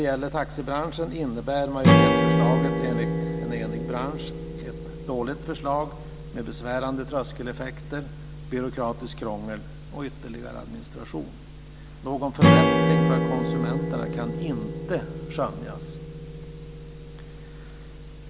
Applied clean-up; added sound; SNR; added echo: none; Strum; -4 dB; none.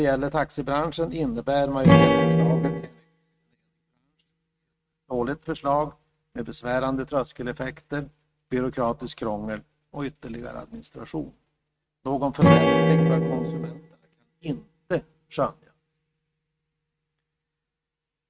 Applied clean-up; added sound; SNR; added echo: neural mask model RNNoise.